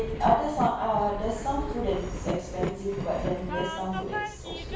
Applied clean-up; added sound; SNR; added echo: none; Train; 4 dB; reverberation time 0.7 s.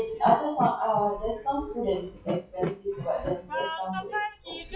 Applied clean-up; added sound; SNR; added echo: classical method WPE with log-MMSE.